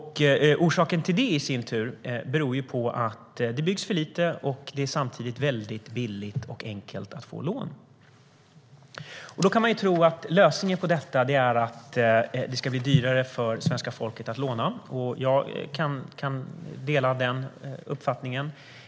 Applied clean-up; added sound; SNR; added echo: none; none; none; none.